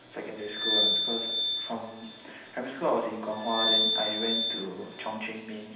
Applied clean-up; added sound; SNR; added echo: none; Glass; -5 dB; reverberation time 0.9 s.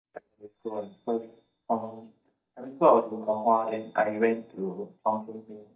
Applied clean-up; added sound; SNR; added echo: neural mask model DeepFilterNet 3.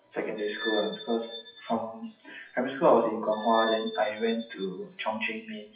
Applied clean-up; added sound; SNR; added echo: classical method WPE with log-MMSE.